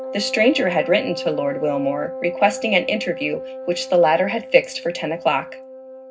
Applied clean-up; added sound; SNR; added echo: none; Wind instrument, woodwind instrument; 11 dB; reverberation time 0.4 s.